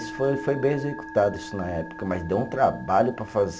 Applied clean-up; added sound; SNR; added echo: none; Musical instrument; 14 dB; none.